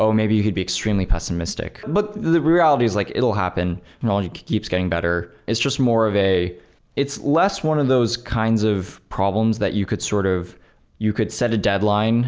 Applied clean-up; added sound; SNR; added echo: none; none; none; none.